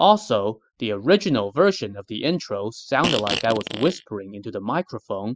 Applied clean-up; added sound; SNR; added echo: classical method spectral subtraction.